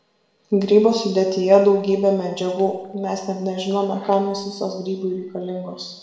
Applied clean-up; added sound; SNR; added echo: none; none; none; reverberation time 0.9 s.